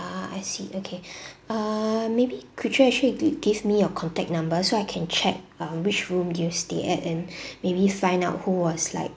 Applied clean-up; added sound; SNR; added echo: none; none; none; none.